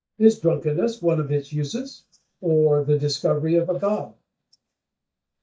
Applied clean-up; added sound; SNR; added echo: neural mask model DeepFilterNet 3.